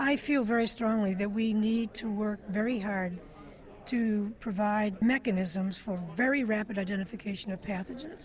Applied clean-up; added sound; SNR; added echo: none; none; none; none.